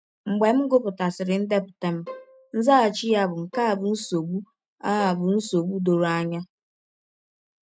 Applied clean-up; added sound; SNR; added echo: neural mask model RNNoise.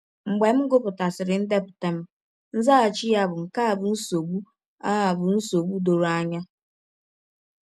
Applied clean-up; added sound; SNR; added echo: none; none; none; none.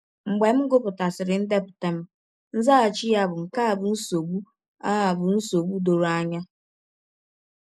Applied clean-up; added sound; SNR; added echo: neural mask model Resemble Enhance denoiser.